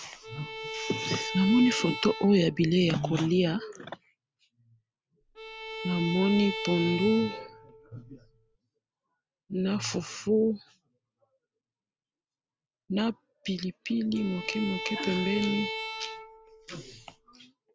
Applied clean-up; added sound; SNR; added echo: none; Bowed string instrument; 8 dB; none.